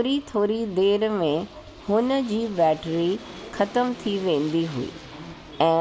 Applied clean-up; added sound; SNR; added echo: none; Aircraft; 20 dB; none.